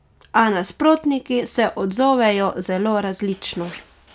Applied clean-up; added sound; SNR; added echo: none; none; none; none.